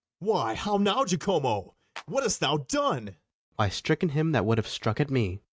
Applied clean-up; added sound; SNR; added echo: neural mask model RNNoise.